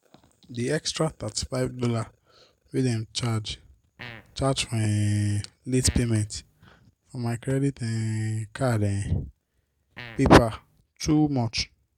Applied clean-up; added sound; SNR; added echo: none; Fart; 19 dB; none.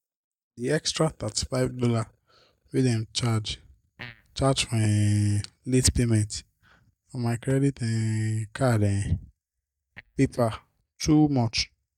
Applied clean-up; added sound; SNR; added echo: neural mask model DeepFilterNet 3.